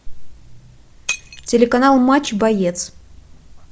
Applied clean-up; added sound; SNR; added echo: none; Shatter; 17 dB; none.